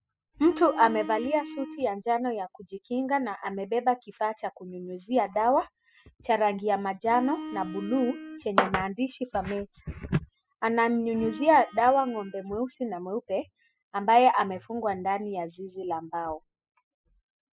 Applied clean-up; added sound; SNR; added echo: classical method spectral subtraction.